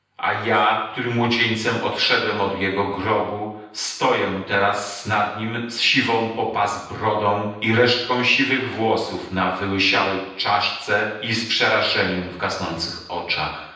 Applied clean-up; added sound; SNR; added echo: none; none; none; reverberation time 0.9 s.